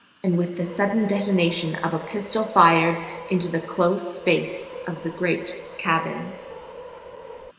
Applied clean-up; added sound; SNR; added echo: none; Subway, metro, underground; 16 dB; reverberation time 2.8 s.